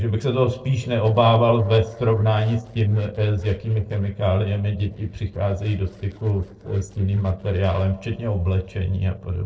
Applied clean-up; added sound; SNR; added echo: neural separator model SepFormer DNS4.